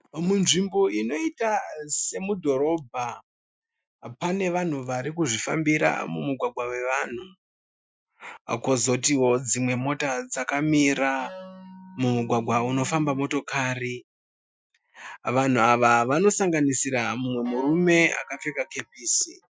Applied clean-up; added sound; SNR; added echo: classical method Wiener filter.